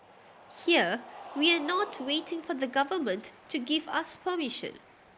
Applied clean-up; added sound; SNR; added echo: none; Cheering; 18 dB; none.